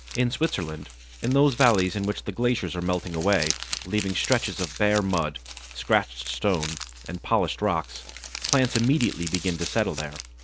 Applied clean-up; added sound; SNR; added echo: none; Crumpling, crinkling; 10 dB; none.